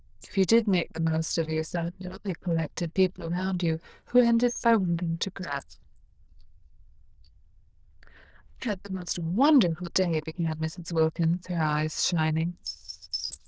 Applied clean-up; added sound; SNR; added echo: neural diffusion model UNIVERSE++.